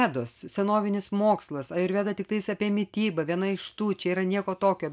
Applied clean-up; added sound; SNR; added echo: none; none; none; none.